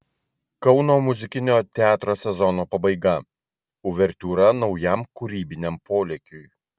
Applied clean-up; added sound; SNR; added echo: none; none; none; none.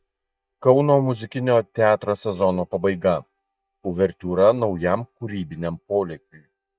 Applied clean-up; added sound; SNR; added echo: neural mask model DeepFilterNet 3.